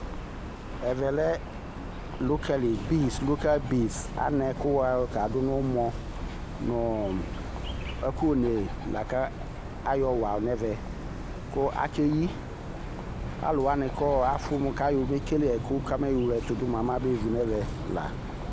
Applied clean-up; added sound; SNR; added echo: none; Bird + Walk, footsteps; 8 dB; none.